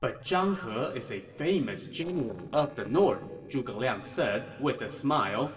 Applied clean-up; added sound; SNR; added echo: neural separator model SepFormer DNS4.